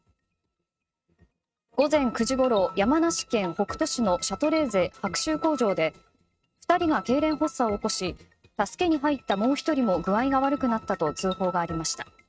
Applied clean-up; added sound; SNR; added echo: neural mask model RNNoise.